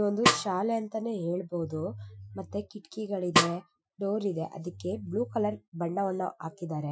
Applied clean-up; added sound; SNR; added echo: classical method Wiener filter.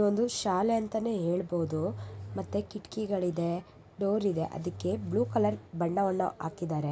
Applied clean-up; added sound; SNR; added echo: none; none; none; none.